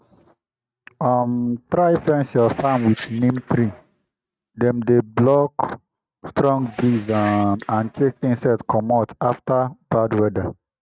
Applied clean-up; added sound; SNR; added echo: neural mask model RNNoise.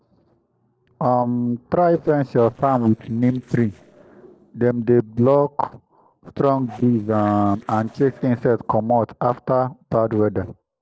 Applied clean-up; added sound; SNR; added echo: neural separator model SepFormer DNS4.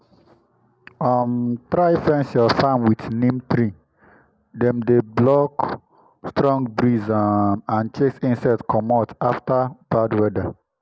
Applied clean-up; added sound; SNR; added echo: none; none; none; none.